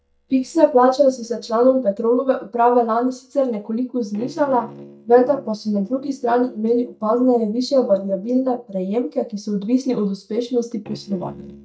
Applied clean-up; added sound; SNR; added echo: neural mask model DeepFilterNet 3.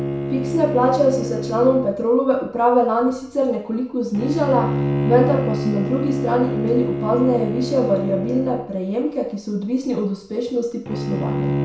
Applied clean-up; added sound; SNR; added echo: none; Bowed string instrument; 5 dB; reverberation time 0.6 s.